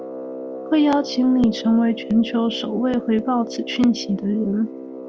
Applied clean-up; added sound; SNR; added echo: none; Brass instrument; 12 dB; none.